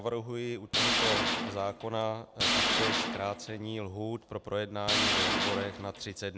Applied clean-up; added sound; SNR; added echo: none; Tools; -5 dB; none.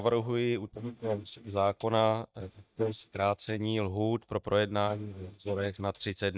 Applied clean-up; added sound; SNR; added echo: neural mask model DeepFilterNet 3.